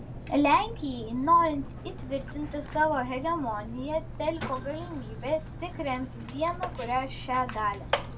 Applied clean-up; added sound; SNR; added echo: none; Mechanisms; 9 dB; reverberation time 0.2 s.